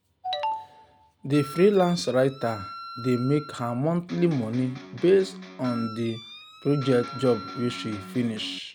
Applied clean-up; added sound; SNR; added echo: none; Wind instrument, woodwind instrument + Electric guitar; 15 dB; none.